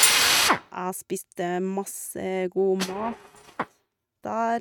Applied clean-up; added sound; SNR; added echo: neural mask model RNNoise.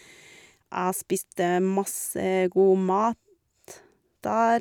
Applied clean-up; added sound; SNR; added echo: none; none; none; none.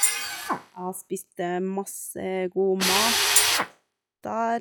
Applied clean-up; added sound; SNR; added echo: classical method log-MMSE.